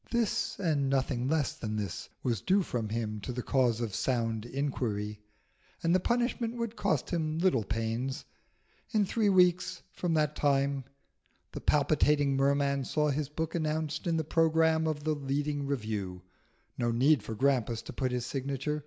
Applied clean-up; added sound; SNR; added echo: none; none; none; none.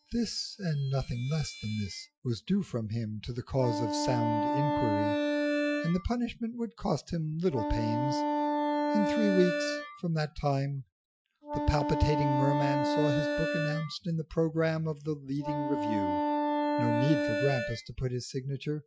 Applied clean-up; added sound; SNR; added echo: classical method Wiener filter.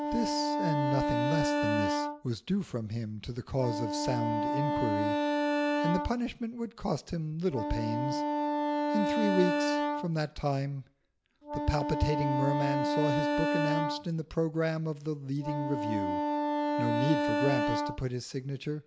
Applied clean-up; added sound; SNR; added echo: none; Wind instrument, woodwind instrument; -1 dB; none.